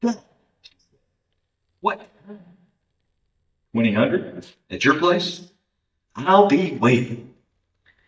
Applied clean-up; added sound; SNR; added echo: neural mask model DeepFilterNet 3.